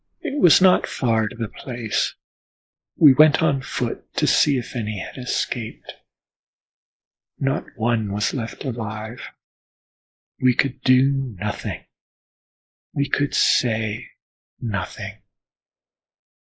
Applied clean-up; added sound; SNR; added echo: neural mask model Resemble Enhance denoiser.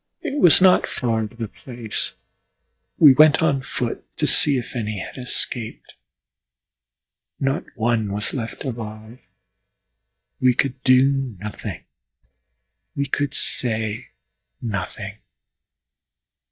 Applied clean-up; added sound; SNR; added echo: neural mask model DeepFilterNet 3.